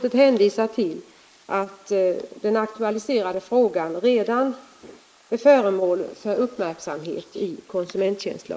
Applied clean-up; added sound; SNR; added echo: neural mask model Resemble Enhance denoiser.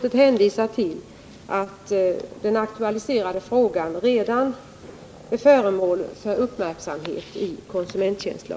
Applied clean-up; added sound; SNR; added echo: none; none; none; none.